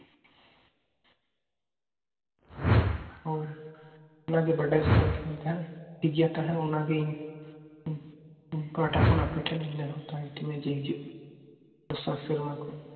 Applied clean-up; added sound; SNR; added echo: none; Whoosh, swoosh, swish; -2 dB; reverberation time 2.2 s.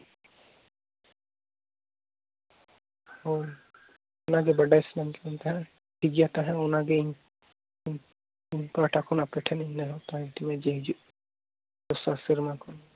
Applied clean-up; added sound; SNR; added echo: none; none; none; none.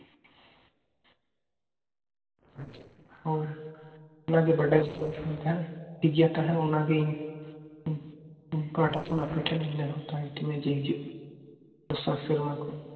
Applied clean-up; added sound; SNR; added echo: neural separator model SepFormer DNS4.